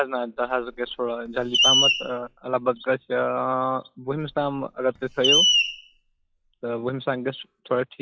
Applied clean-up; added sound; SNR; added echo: classical method log-MMSE.